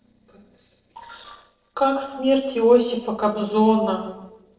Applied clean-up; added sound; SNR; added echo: neural separator model SepFormer DNS4.